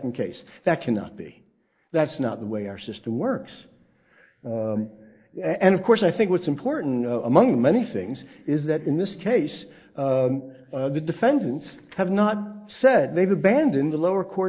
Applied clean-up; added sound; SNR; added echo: neural mask model Resemble Enhance denoiser.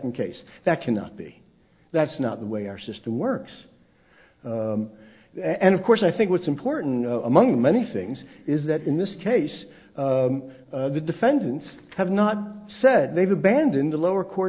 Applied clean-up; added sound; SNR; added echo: none; none; none; none.